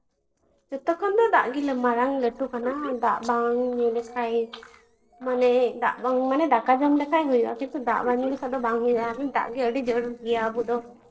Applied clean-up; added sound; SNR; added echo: neural separator model SepFormer DNS4.